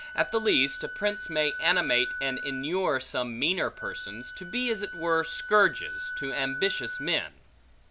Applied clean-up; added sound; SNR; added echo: none; Wind instrument, woodwind instrument; 9 dB; none.